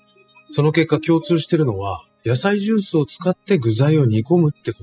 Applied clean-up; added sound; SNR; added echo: classical method spectral subtraction.